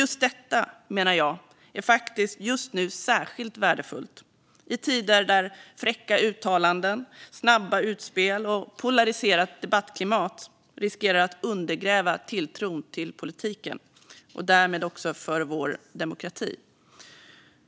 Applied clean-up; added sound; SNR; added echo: none; none; none; none.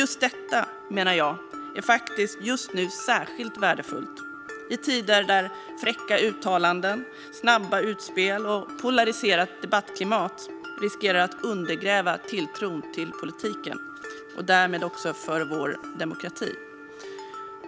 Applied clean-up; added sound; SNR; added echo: none; Mallet percussion; 13 dB; none.